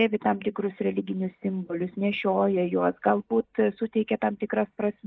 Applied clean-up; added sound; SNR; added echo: neural mask model Resemble Enhance denoiser.